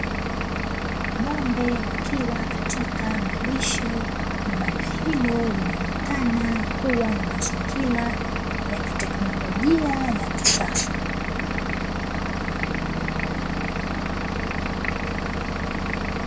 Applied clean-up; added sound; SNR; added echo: none; Engine / Vehicle; -3 dB; none.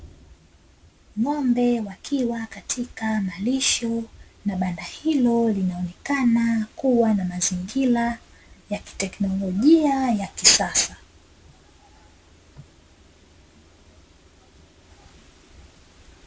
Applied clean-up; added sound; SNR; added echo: none; none; none; none.